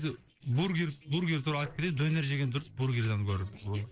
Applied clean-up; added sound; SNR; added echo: neural separator model SepFormer DNS4.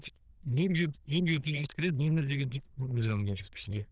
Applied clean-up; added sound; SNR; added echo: neural diffusion model UNIVERSE++.